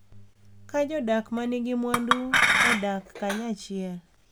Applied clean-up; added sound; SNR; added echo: none; Chink, clink; -4 dB; none.